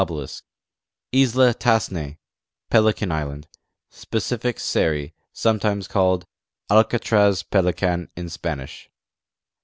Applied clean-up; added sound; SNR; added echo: none; none; none; none.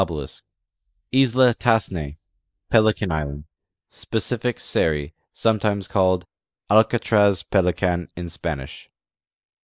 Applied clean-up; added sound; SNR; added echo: neural mask model Resemble Enhance denoiser.